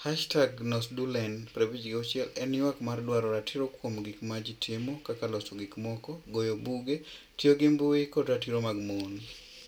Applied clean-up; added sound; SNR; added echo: none; none; none; none.